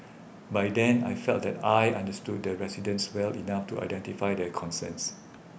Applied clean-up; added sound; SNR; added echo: none; none; none; none.